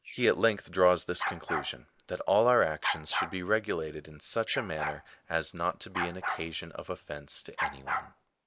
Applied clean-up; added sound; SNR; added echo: neural mask model Resemble Enhance denoiser.